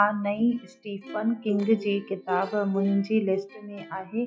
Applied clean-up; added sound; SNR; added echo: classical method log-MMSE.